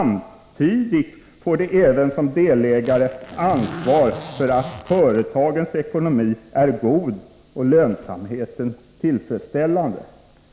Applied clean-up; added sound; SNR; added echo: none; Zipper (clothing); 15 dB; none.